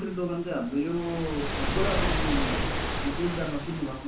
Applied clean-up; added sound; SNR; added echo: none; Waves, surf; -1 dB; reverberation time 0.9 s.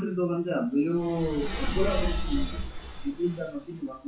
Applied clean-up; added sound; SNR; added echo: classical method WPE with log-MMSE.